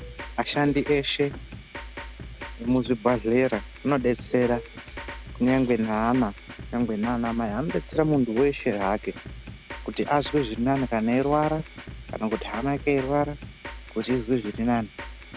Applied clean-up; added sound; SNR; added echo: none; Drum kit; 13 dB; none.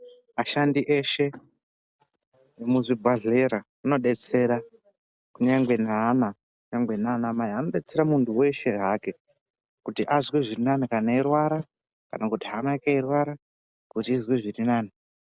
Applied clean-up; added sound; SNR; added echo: none; none; none; none.